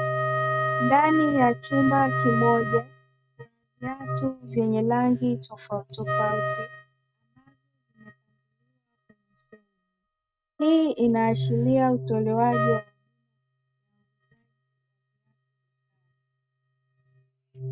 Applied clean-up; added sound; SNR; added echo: neural mask model RNNoise.